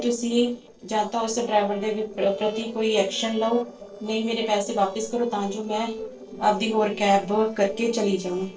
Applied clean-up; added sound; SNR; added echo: neural separator model SepFormer DNS4.